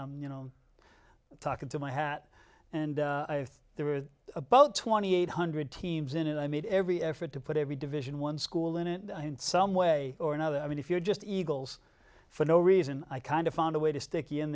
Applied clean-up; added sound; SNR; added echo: none; none; none; none.